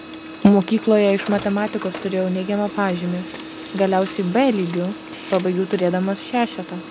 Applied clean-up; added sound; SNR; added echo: none; Printer; 14 dB; none.